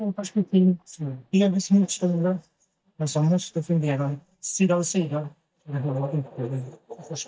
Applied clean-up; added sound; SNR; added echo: neural mask model DeepFilterNet 3.